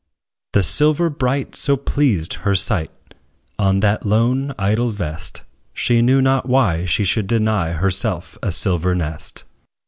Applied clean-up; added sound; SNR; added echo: none; none; none; none.